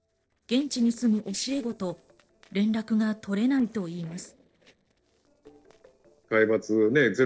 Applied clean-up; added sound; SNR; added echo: neural separator model SepFormer DNS4.